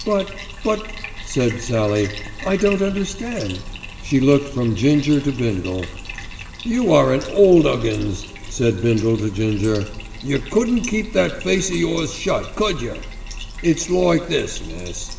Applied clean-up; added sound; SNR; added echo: none; Bathtub (filling or washing); 12 dB; reverberation time 2.6 s.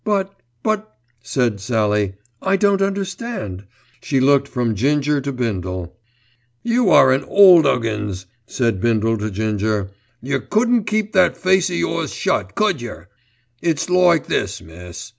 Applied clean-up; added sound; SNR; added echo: none; none; none; none.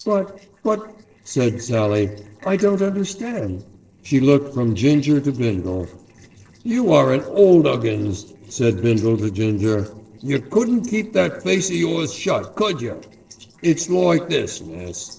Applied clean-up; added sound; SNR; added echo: neural separator model SepFormer DNS4.